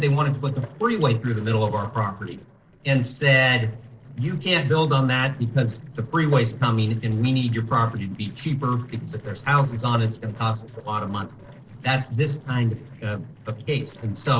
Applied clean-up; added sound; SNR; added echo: neural separator model SepFormer DNS4.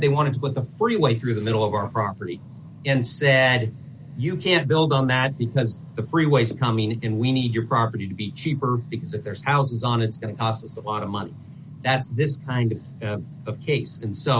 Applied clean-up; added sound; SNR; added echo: none; none; none; none.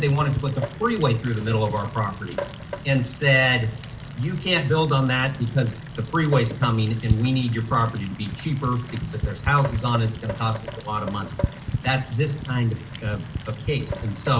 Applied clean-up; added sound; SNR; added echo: none; Rain; 10 dB; reverberation time 1.6 s.